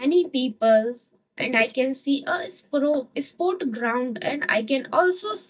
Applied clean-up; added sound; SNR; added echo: neural mask model DeepFilterNet 3.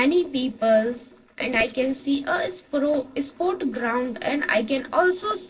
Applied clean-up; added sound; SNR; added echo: neural separator model SepFormer DNS4.